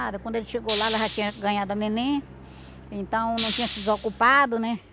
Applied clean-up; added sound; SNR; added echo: none; Hiss; 5 dB; none.